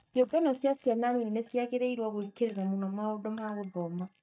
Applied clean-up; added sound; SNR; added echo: neural mask model DeepFilterNet 3.